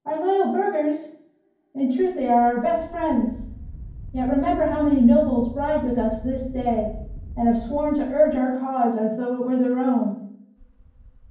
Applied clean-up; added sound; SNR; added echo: none; Wind; 16 dB; reverberation time 0.9 s.